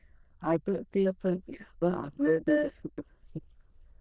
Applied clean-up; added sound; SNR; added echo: neural diffusion model UNIVERSE++.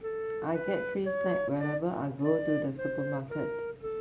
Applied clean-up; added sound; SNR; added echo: none; Wind instrument, woodwind instrument; 2 dB; none.